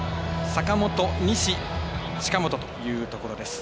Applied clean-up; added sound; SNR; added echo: none; none; none; none.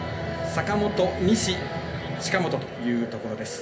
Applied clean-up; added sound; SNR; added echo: none; none; none; reverberation time 0.3 s.